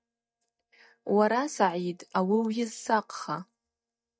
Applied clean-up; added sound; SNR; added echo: neural mask model DeepFilterNet 3.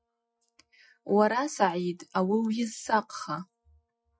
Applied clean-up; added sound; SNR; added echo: classical method Wiener filter.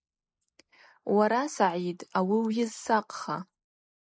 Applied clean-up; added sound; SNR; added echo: neural mask model Resemble Enhance denoiser.